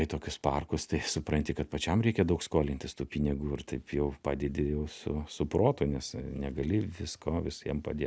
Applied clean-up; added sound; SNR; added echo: none; none; none; none.